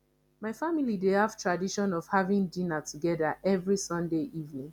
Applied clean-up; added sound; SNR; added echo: none; none; none; none.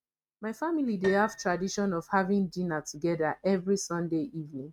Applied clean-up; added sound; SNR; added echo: neural mask model RNNoise.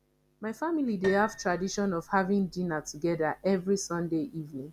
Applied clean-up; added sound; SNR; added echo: none; Piano; 16 dB; none.